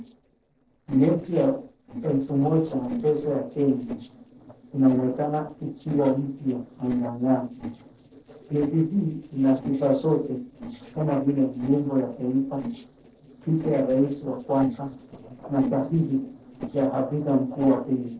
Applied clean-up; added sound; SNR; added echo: neural separator model SepFormer DNS4.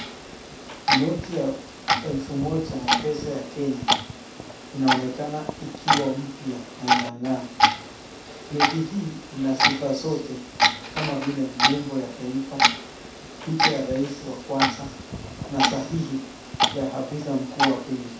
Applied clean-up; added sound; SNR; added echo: none; Clock; -2 dB; reverberation time 0.7 s.